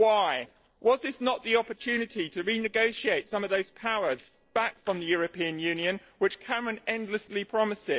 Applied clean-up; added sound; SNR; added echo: neural separator model SepFormer DNS4.